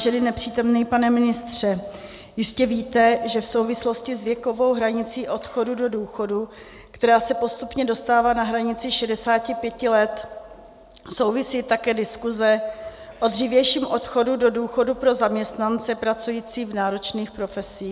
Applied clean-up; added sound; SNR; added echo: none; none; none; none.